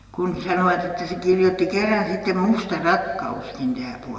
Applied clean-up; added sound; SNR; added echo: none; none; none; reverberation time 1.6 s.